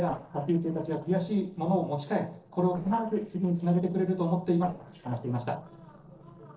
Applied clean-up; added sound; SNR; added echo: neural separator model SepFormer DNS4.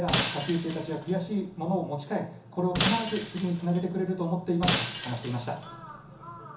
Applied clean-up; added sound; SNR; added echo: none; Shatter; 4 dB; reverberation time 0.7 s.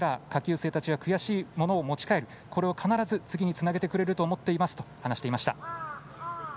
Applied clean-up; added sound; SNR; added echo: none; none; none; none.